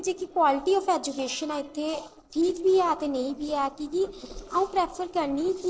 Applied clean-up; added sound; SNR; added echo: neural separator model SepFormer DNS4.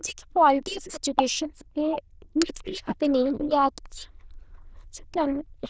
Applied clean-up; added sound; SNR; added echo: neural diffusion model UNIVERSE++.